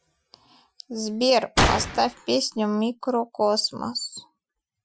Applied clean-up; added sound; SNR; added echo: classical method Wiener filter.